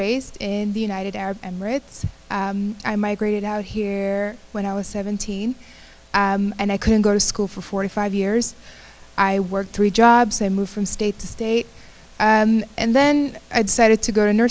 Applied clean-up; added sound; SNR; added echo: none; none; none; none.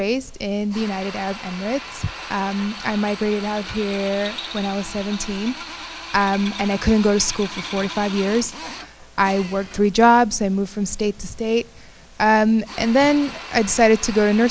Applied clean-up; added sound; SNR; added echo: none; Drill; 15 dB; none.